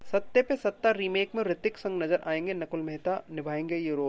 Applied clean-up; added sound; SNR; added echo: none; none; none; none.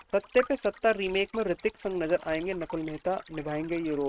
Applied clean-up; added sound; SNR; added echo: neural mask model RNNoise.